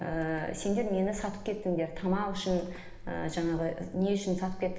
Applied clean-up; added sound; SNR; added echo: none; Water / Splash, splatter; 11 dB; reverberation time 1.1 s.